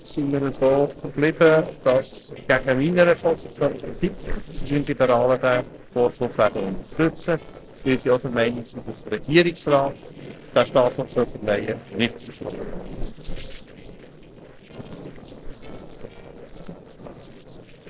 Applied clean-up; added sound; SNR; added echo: neural separator model SepFormer DNS4.